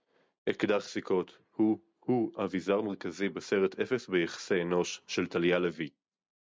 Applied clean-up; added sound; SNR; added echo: none; none; none; none.